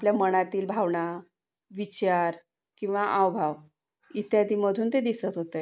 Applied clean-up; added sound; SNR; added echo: none; none; none; none.